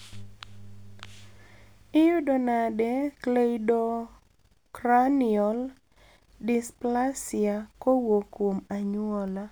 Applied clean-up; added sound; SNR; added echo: none; none; none; none.